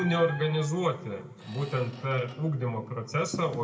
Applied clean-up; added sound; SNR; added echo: none; Squeak; 15 dB; reverberation time 1.4 s.